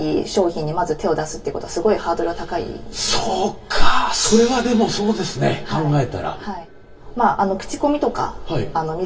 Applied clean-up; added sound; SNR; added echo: none; Gong; 19 dB; reverberation time 0.1 s.